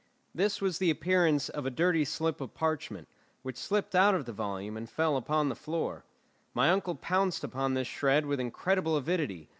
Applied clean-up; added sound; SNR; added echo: none; none; none; none.